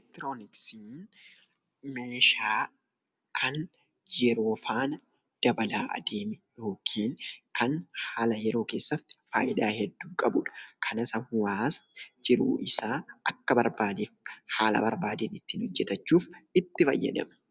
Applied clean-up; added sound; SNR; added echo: none; none; none; none.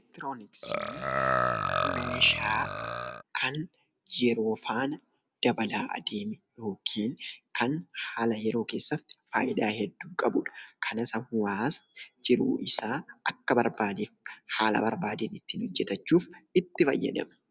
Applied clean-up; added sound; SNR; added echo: none; Burping, eructation; 1 dB; none.